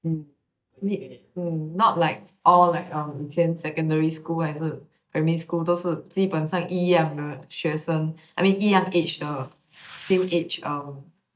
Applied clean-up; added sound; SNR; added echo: neural mask model DeepFilterNet 3.